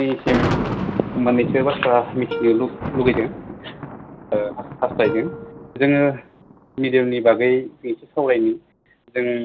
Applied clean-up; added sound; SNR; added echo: none; Thunder + Plucked string instrument; 9 dB; none.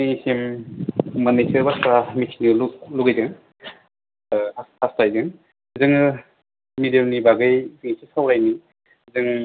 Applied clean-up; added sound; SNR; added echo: none; none; none; none.